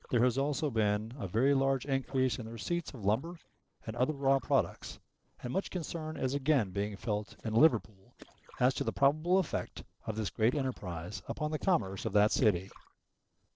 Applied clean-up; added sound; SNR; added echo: neural separator model SepFormer DNS4.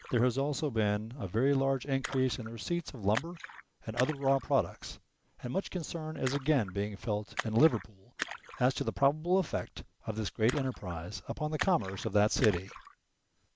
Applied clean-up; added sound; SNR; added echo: none; Splash, splatter; 15 dB; none.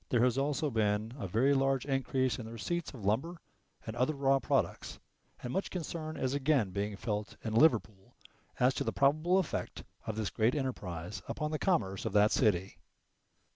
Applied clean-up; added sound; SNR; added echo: none; none; none; none.